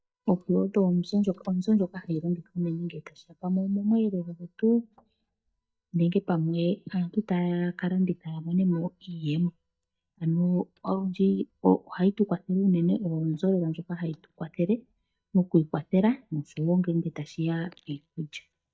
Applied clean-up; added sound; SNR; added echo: neural mask model DeepFilterNet 3.